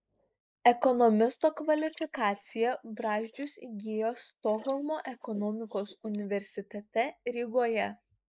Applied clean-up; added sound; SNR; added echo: neural mask model Resemble Enhance denoiser.